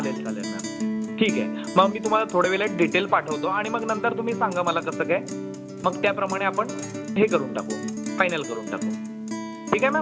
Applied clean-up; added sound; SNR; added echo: none; Guitar; 6 dB; none.